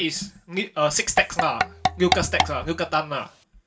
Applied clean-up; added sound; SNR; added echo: none; Tap / Percussion; 1 dB; reverberation time 0.2 s.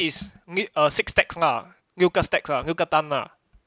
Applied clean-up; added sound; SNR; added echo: none; none; none; none.